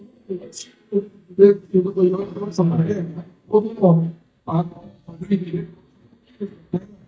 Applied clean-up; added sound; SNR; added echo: neural mask model DeepFilterNet 3.